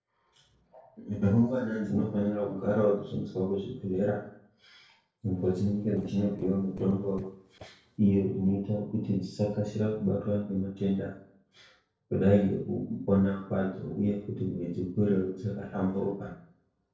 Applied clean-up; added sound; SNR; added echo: neural separator model SepFormer DNS4.